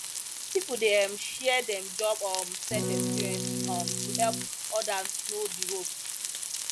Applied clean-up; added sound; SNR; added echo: none; Frying (food) + Electric guitar / Strum; 0 dB; none.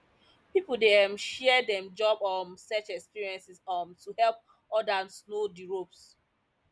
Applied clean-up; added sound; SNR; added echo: none; none; none; none.